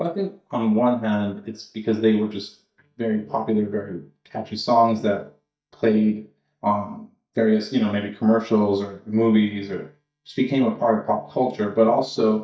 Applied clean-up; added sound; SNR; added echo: neural mask model DeepFilterNet 3.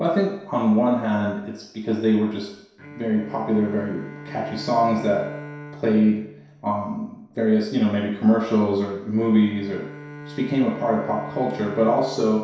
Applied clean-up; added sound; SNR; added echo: none; Bowed string instrument; 17 dB; reverberation time 0.7 s.